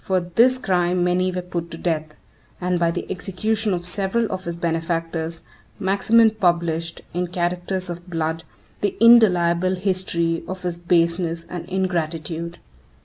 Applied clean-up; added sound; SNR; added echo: none; none; none; none.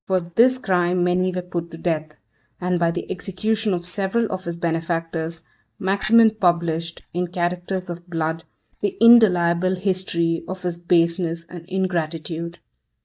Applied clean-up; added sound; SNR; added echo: neural mask model DeepFilterNet 3.